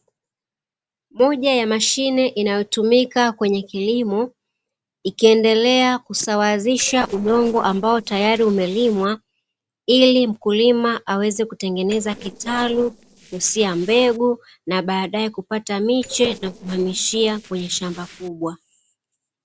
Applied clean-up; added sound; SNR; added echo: neural separator model SepFormer DNS4.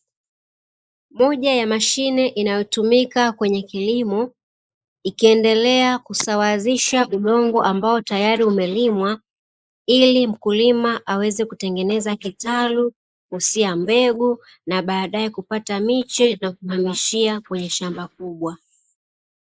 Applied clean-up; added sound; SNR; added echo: neural mask model Resemble Enhance denoiser.